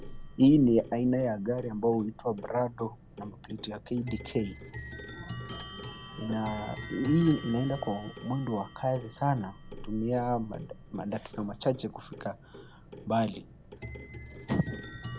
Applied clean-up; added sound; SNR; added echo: none; Clock; 12 dB; none.